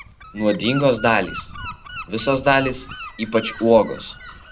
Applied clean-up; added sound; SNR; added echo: none; Gull, seagull / Wind; 14 dB; none.